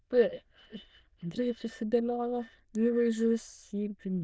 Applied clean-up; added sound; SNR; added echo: neural diffusion model UNIVERSE++.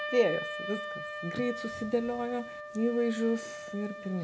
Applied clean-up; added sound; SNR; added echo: none; Wind instrument, woodwind instrument; 8 dB; none.